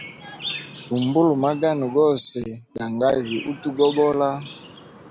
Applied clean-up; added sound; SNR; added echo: none; Chirp, tweet; 16 dB; none.